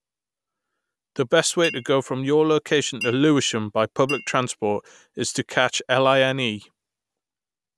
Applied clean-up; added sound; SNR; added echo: none; Chink, clink; 14 dB; none.